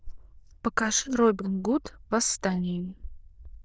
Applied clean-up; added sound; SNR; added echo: neural diffusion model UNIVERSE++.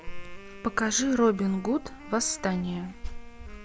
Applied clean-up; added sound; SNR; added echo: none; Wind instrument, woodwind instrument; 19 dB; none.